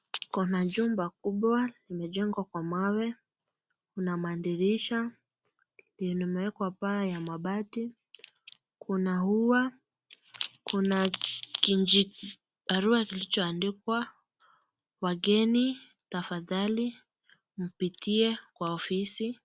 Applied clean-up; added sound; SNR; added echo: none; none; none; none.